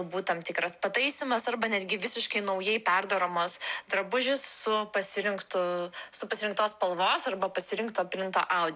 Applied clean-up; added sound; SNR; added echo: none; none; none; none.